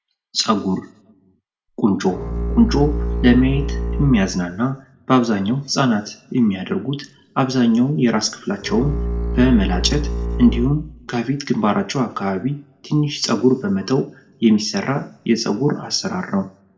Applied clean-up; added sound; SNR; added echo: none; Bowed string instrument; 4 dB; reverberation time 0.4 s.